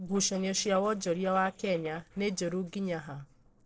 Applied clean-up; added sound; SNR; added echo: neural separator model SepFormer DNS4.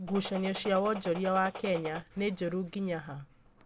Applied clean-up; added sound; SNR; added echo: none; Gunshot, gunfire; 12 dB; none.